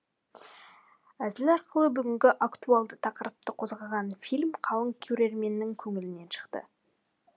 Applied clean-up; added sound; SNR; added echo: none; none; none; none.